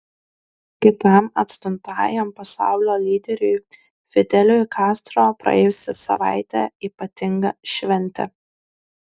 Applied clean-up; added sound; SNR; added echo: neural mask model DeepFilterNet 3.